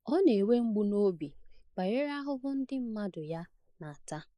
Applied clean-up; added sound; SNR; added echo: neural mask model Resemble Enhance denoiser.